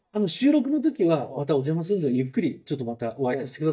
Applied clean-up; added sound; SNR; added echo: neural mask model DeepFilterNet 3.